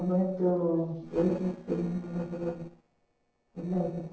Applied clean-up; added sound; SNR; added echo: neural separator model SepFormer DNS4.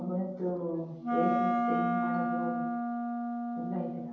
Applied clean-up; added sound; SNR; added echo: none; Wind instrument, woodwind instrument; -4 dB; reverberation time 0.9 s.